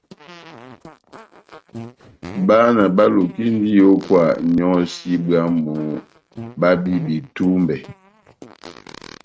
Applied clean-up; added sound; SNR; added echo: neural mask model RNNoise.